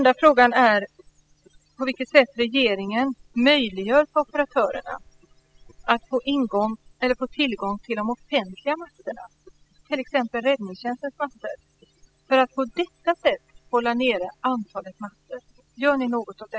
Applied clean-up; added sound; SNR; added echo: classical method spectral subtraction.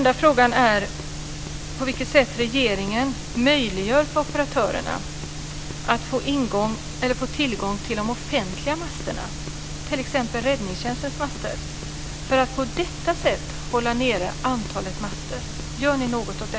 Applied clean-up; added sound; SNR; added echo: none; none; none; none.